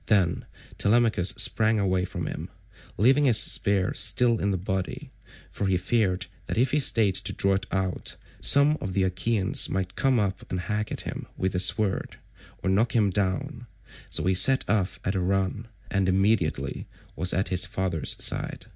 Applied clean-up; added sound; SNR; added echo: none; none; none; none.